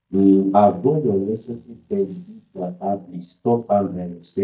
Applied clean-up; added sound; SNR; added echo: neural mask model DeepFilterNet 3.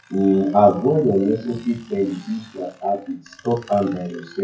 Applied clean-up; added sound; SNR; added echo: classical method WPE with log-MMSE.